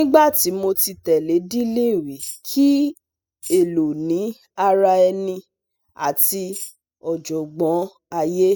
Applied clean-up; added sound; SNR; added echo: classical method spectral subtraction.